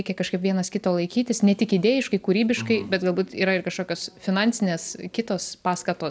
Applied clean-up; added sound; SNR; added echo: none; none; none; none.